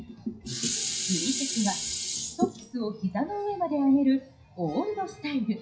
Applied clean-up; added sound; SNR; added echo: classical method WPE with log-MMSE.